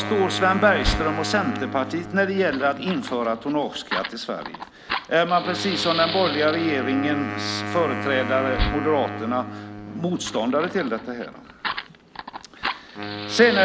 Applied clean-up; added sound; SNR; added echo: none; Wind instrument, woodwind instrument + Fire; 6 dB; none.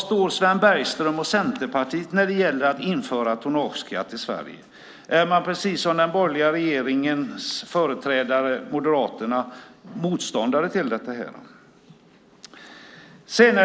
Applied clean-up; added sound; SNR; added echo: none; none; none; none.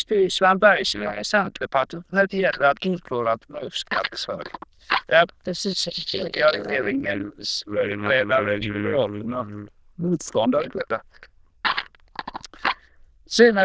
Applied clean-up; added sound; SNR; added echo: neural diffusion model UNIVERSE++.